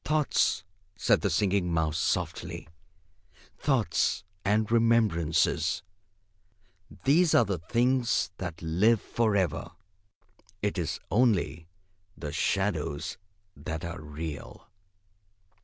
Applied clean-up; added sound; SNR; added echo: none; none; none; none.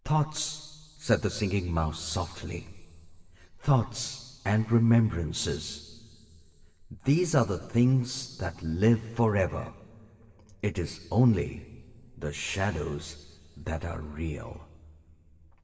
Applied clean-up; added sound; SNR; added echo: none; none; none; reverberation time 3.0 s.